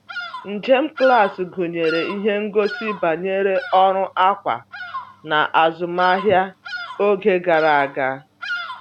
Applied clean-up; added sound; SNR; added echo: none; Bird vocalization, bird call, bird song; 14 dB; none.